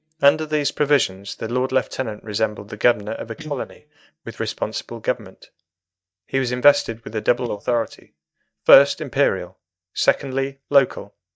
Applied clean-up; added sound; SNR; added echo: neural mask model DeepFilterNet 3.